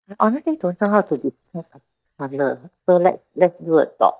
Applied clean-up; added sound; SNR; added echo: neural mask model DeepFilterNet 3.